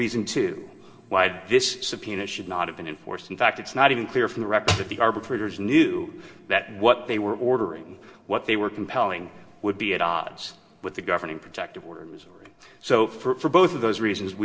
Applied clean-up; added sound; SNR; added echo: none; none; none; reverberation time 0.4 s.